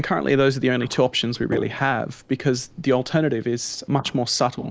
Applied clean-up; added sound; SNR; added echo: neural mask model Resemble Enhance denoiser.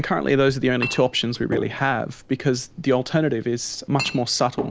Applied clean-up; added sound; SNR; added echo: none; Chink, clink; 13 dB; none.